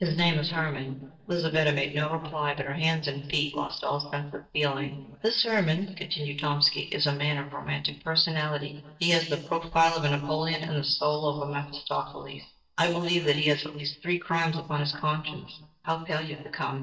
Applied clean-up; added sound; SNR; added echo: neural mask model DeepFilterNet 3.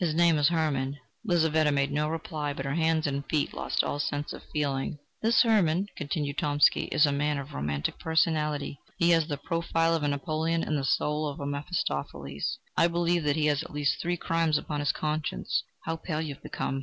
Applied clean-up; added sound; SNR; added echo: none; none; none; none.